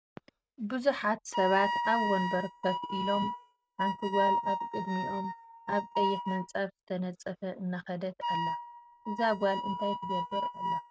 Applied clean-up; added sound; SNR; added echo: neural mask model RNNoise.